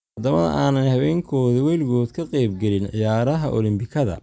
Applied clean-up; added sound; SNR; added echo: none; none; none; none.